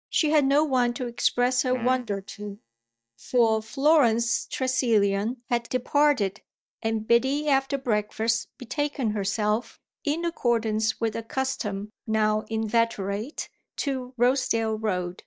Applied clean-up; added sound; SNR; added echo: neural mask model DeepFilterNet 3.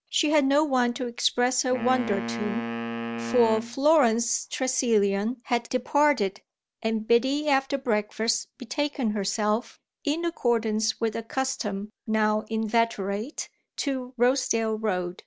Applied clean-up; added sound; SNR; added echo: none; Wind instrument, woodwind instrument; 8 dB; none.